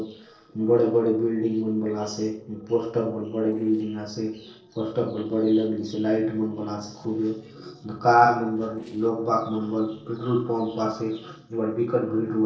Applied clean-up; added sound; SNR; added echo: neural separator model SepFormer DNS4.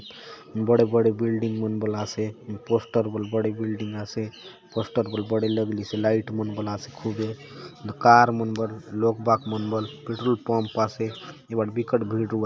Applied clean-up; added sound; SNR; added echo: none; none; none; none.